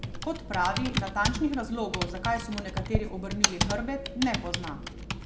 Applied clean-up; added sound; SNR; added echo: none; Computer keyboard; 0 dB; none.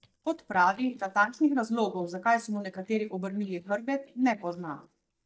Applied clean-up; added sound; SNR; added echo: neural mask model DeepFilterNet 3.